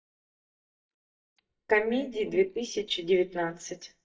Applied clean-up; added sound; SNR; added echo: neural mask model DeepFilterNet 3.